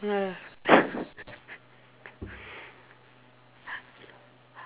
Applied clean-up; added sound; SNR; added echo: none; Bowed string instrument; 18 dB; none.